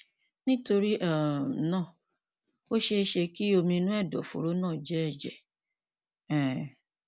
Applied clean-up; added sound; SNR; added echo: none; none; none; none.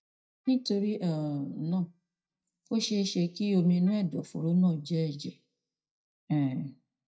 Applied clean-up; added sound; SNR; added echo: neural mask model DeepFilterNet 3.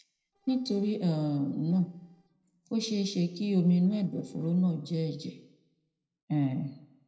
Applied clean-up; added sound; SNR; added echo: neural separator model SepFormer DNS4.